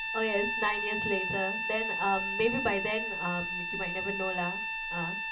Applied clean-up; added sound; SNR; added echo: none; Bowed string instrument; 0 dB; reverberation time 0.2 s.